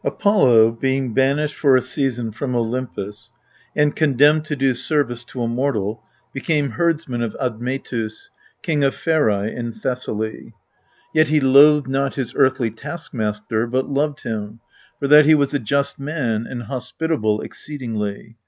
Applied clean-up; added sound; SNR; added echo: none; none; none; none.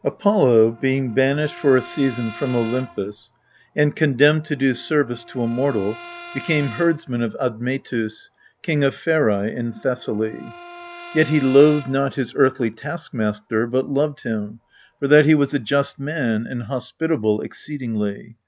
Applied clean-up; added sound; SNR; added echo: none; Brass instrument; 20 dB; none.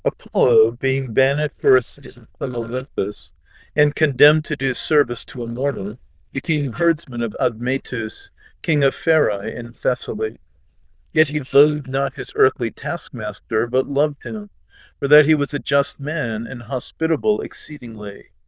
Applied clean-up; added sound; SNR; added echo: neural diffusion model UNIVERSE++.